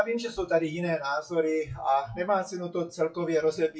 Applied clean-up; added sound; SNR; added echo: classical method WPE with log-MMSE.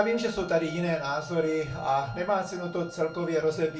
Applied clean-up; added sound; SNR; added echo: none; Wind instrument, woodwind instrument; 19 dB; reverberation time 0.3 s.